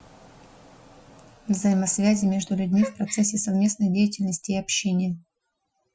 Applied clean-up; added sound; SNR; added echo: classical method Wiener filter.